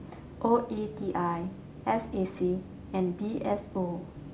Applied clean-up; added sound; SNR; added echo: none; none; none; none.